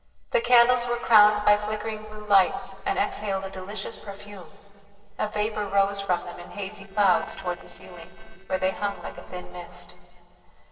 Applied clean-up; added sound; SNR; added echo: neural separator model SepFormer DNS4.